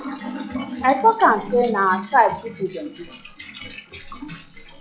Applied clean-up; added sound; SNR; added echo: classical method log-MMSE.